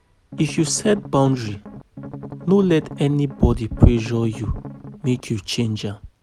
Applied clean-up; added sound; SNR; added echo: none; Strum; 14 dB; none.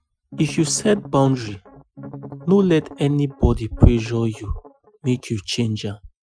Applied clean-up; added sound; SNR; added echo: classical method Wiener filter.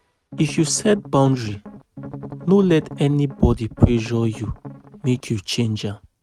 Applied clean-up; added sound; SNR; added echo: neural mask model RNNoise.